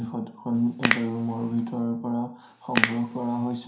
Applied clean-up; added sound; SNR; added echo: none; Crack / Crackle; 2 dB; reverberation time 0.5 s.